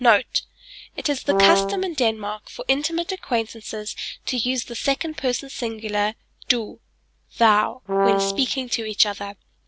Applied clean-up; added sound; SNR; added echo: none; Brass instrument; -2 dB; none.